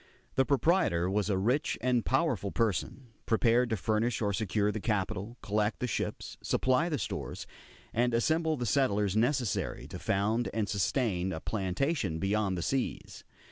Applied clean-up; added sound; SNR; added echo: none; none; none; none.